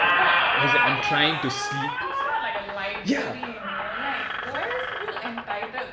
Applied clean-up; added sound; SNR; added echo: none; Squeak; -3 dB; none.